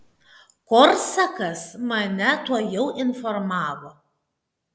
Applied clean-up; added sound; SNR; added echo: none; none; none; none.